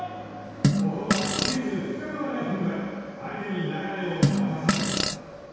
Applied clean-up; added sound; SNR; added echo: none; Fart; -5 dB; reverberation time 2.0 s.